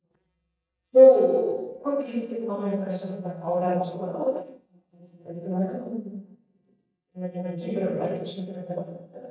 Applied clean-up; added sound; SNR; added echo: neural mask model DeepFilterNet 3.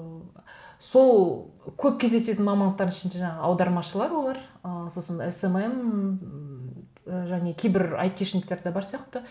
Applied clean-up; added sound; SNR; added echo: none; none; none; none.